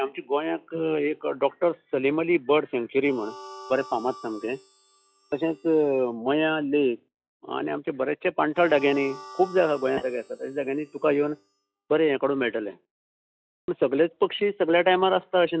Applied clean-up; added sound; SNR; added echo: classical method log-MMSE.